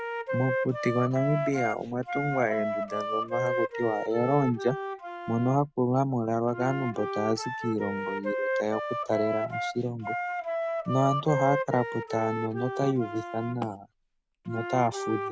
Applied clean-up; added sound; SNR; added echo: none; Wind instrument, woodwind instrument; 4 dB; none.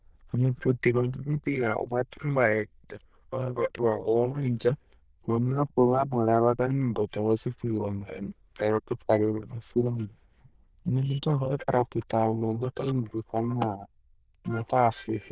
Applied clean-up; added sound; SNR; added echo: neural diffusion model UNIVERSE++.